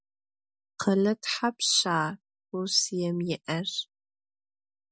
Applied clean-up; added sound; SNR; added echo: none; none; none; none.